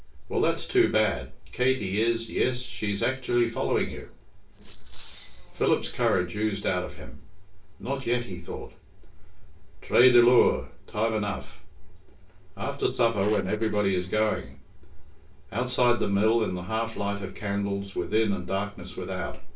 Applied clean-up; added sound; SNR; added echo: neural separator model SepFormer DNS4.